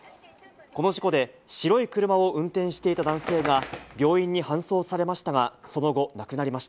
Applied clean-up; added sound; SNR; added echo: none; Bird; 13 dB; none.